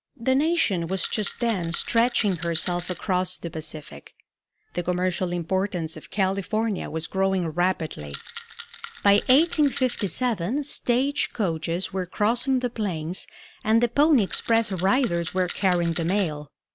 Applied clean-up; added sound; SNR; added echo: none; Rattle; 11 dB; none.